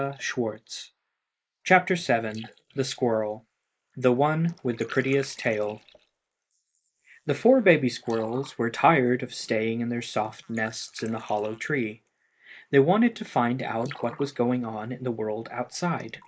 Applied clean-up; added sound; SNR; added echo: neural mask model Resemble Enhance denoiser.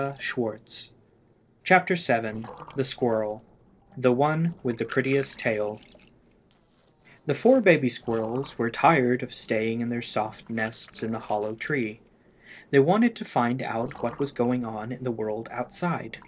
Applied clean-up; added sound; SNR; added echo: neural separator model SepFormer DNS4.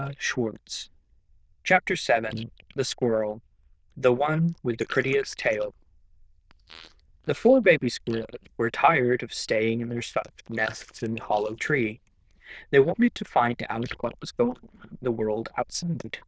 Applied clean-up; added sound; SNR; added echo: neural diffusion model UNIVERSE++.